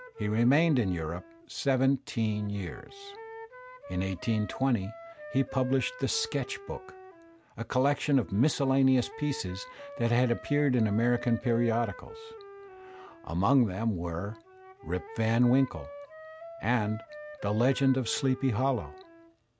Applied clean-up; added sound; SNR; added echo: none; Wind instrument, woodwind instrument; 16 dB; none.